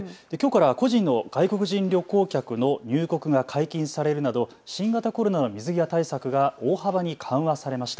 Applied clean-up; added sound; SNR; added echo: none; none; none; none.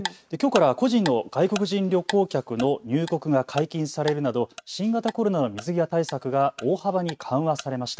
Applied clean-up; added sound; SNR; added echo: neural mask model RNNoise.